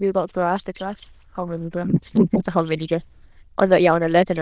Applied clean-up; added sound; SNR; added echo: neural diffusion model UNIVERSE++.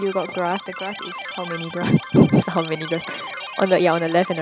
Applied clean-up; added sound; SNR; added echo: none; Keyboard (musical); 13 dB; none.